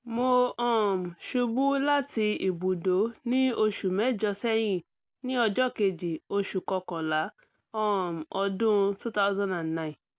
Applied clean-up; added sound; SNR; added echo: none; none; none; none.